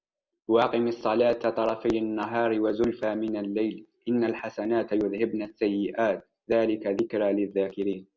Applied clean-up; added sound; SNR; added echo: none; none; none; none.